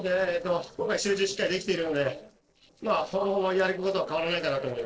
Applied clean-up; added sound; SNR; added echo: neural separator model SepFormer DNS4.